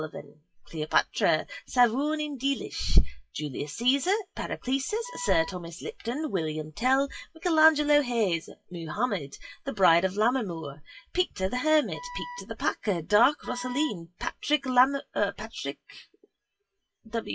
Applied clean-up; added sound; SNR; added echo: classical method WPE with log-MMSE.